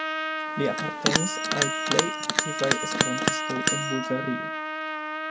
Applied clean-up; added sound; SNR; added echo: none; Trumpet + Bell; -5 dB; none.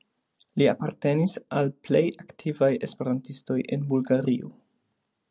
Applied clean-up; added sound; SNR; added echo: none; none; none; none.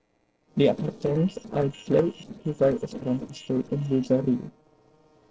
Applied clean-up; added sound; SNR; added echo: neural separator model SepFormer DNS4.